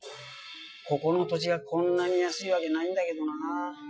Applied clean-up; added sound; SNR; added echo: classical method Wiener filter.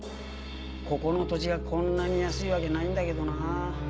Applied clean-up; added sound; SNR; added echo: none; Guitar + Crash cymbal; 14 dB; none.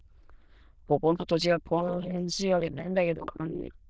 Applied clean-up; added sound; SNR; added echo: neural diffusion model UNIVERSE++.